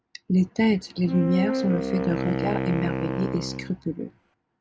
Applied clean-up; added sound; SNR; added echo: none; Wind instrument, woodwind instrument; 3 dB; none.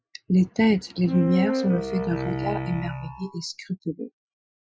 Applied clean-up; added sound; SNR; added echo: classical method Wiener filter.